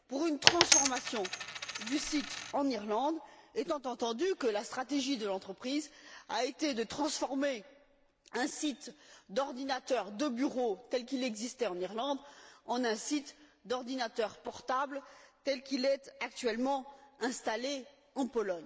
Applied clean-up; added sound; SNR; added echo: none; Coin (dropping); -4 dB; none.